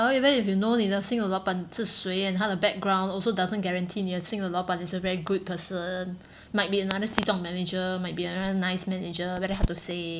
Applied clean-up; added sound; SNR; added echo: none; none; none; none.